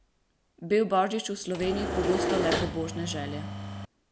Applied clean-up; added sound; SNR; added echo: none; Engine / Mechanisms; 1 dB; none.